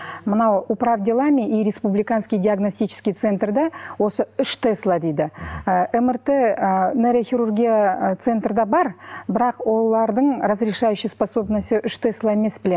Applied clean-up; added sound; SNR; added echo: none; none; none; none.